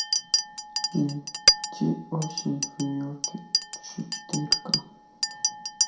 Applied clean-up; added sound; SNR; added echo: none; Chink, clink; -4 dB; reverberation time 0.5 s.